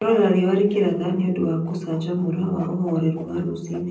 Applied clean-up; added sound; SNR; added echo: neural separator model SepFormer DNS4.